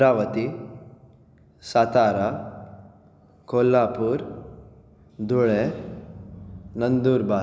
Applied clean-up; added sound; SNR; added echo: none; none; none; none.